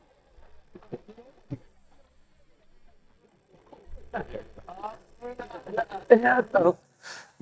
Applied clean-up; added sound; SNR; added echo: neural mask model DeepFilterNet 3.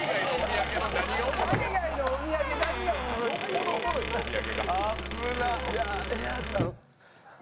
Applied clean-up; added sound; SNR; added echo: none; Engine + Squeak / Wood; 4 dB; none.